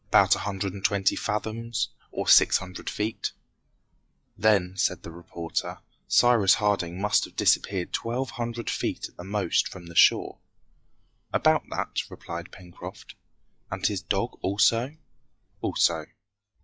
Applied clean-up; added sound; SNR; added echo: classical method log-MMSE.